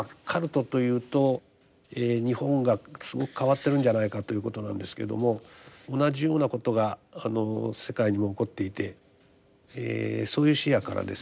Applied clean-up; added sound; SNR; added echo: none; none; none; none.